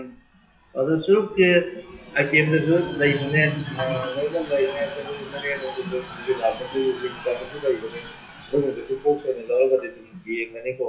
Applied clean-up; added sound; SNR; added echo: classical method WPE with log-MMSE.